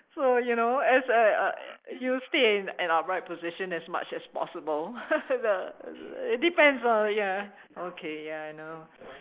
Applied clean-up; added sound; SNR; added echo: neural mask model Resemble Enhance denoiser.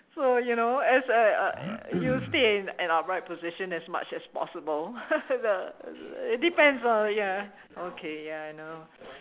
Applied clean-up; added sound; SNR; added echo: none; Cough; 8 dB; none.